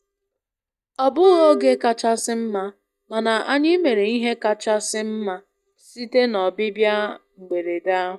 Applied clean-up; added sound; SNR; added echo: neural mask model DeepFilterNet 3.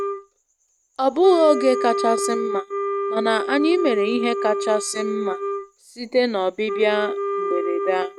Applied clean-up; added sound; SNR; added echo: neural mask model RNNoise.